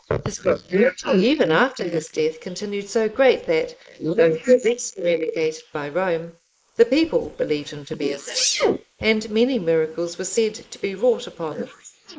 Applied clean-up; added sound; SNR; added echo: neural mask model Resemble Enhance denoiser.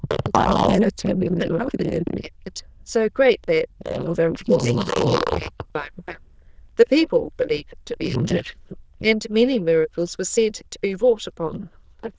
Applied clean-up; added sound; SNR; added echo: neural diffusion model UNIVERSE++.